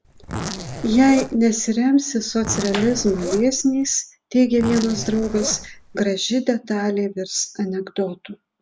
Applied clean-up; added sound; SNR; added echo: none; Zipper (clothing); 11 dB; none.